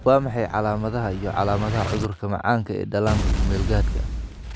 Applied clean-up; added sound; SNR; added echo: none; Explosion; 3 dB; none.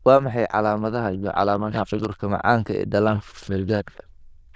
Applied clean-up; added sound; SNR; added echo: neural diffusion model UNIVERSE++.